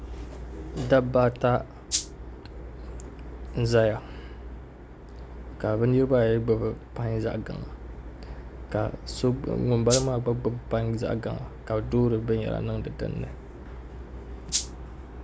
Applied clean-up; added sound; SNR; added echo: none; Rattle (instrument); 3 dB; none.